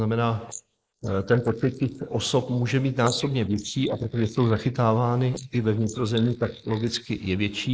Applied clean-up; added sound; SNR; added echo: neural mask model Resemble Enhance denoiser.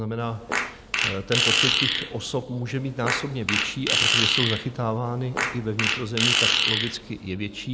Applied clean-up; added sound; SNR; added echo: none; Fart; -4 dB; none.